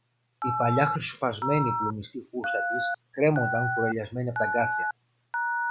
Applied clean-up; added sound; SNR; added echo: none; Telephone; 1 dB; none.